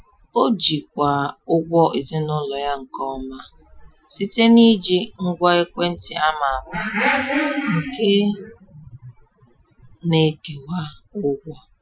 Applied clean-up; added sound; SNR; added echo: classical method Wiener filter.